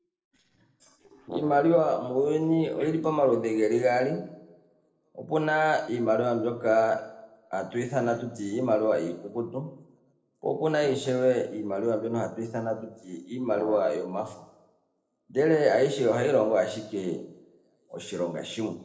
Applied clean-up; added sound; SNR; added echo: neural separator model SepFormer DNS4.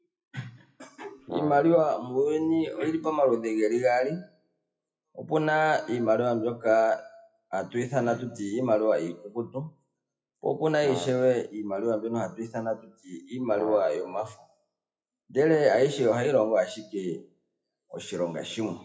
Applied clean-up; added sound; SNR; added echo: classical method WPE with log-MMSE.